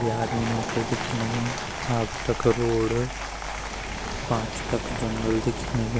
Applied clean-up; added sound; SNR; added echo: none; Applause / Crowd + Waves, surf; 4 dB; none.